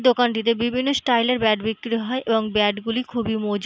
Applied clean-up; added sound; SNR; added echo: none; none; none; none.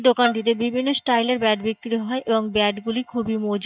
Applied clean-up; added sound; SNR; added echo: neural mask model DeepFilterNet 3.